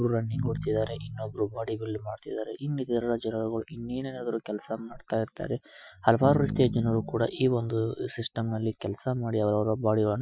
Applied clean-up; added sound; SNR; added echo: classical method Wiener filter.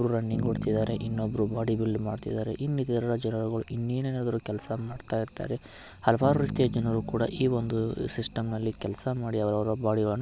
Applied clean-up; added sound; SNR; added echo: none; Bass guitar; 11 dB; none.